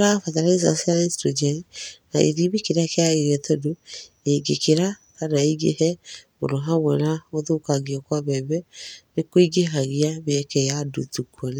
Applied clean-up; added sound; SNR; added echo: none; none; none; none.